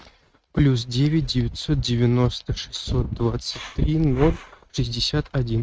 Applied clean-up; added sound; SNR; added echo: neural mask model RNNoise.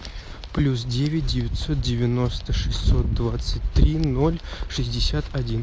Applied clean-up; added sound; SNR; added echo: none; none; none; none.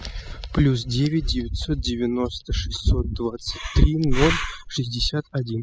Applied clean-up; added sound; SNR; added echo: classical method spectral subtraction.